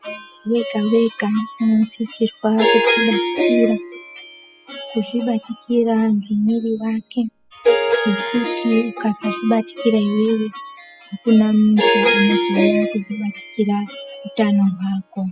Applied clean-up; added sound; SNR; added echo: classical method spectral subtraction.